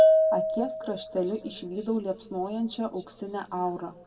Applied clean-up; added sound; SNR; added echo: none; Bell / Percussion; -3 dB; reverberation time 1.8 s.